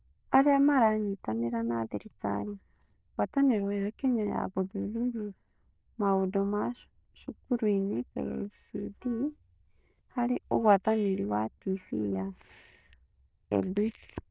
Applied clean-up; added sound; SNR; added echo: neural diffusion model UNIVERSE++.